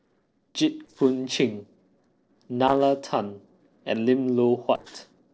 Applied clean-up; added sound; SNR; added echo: neural separator model SepFormer DNS4.